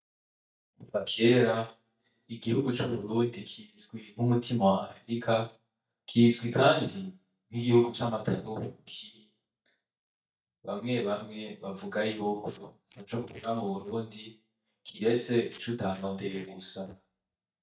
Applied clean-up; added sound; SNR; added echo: neural mask model DeepFilterNet 3.